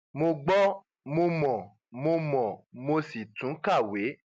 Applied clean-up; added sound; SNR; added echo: none; none; none; none.